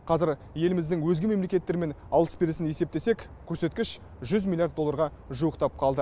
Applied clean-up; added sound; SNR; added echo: none; none; none; none.